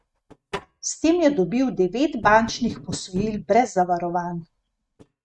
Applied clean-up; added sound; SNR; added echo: neural mask model RNNoise.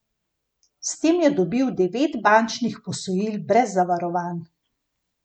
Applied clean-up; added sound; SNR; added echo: none; none; none; none.